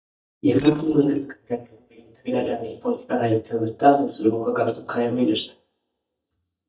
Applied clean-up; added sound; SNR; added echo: neural mask model DeepFilterNet 3.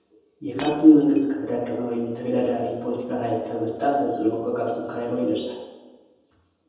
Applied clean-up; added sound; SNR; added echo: none; Shatter; 19 dB; reverberation time 1.1 s.